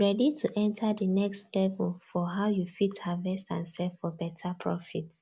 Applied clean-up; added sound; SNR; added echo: none; none; none; none.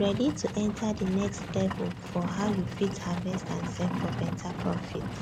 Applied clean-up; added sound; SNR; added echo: none; Livestock, farm animals, working animals; 3 dB; none.